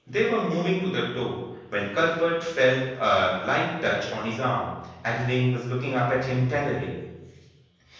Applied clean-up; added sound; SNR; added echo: none; none; none; reverberation time 1.1 s.